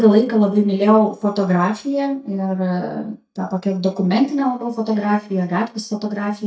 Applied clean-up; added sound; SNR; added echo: neural mask model DeepFilterNet 3.